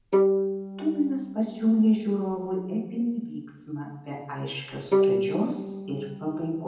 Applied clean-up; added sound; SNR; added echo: none; Bowed string instrument; 1 dB; reverberation time 0.9 s.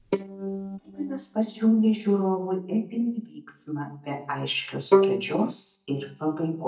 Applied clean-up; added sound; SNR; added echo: neural mask model DeepFilterNet 3.